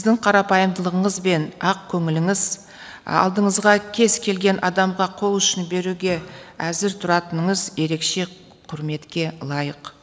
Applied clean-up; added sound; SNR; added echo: none; none; none; none.